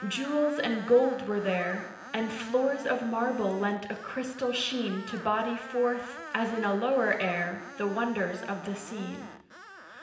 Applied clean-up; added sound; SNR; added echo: none; Screech; 14 dB; reverberation time 0.8 s.